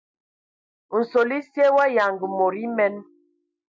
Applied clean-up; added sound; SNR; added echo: neural mask model DeepFilterNet 3.